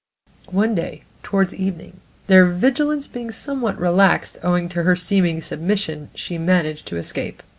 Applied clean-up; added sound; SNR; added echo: none; none; none; none.